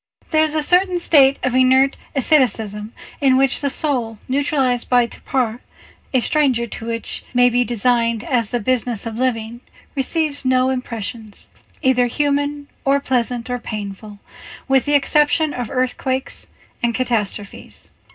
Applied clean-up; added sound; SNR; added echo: none; none; none; reverberation time 0.2 s.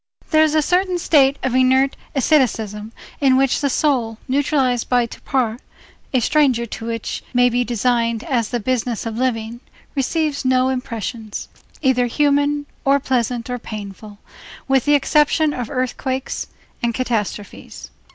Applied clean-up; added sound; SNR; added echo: none; none; none; none.